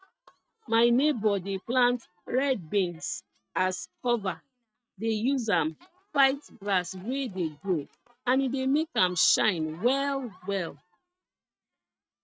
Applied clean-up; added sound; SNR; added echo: neural mask model RNNoise.